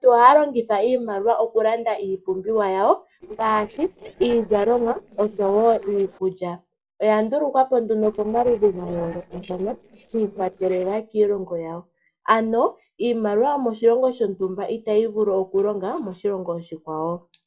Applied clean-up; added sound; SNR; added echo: neural separator model SepFormer DNS4.